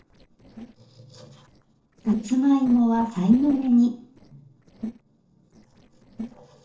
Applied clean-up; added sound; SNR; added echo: neural separator model SepFormer DNS4.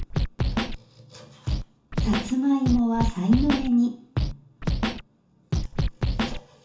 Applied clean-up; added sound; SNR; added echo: none; Scratching (performance technique); 1 dB; reverberation time 0.7 s.